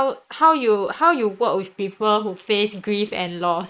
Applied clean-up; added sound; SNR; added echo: neural mask model Resemble Enhance denoiser.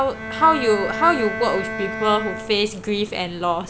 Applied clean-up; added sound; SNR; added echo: none; Bowed string instrument; 9 dB; none.